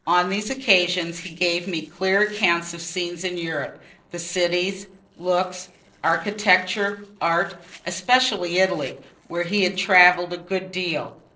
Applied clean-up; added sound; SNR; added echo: neural separator model SepFormer DNS4.